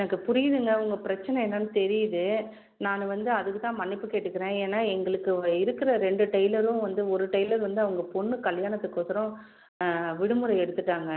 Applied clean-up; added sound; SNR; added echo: none; none; none; none.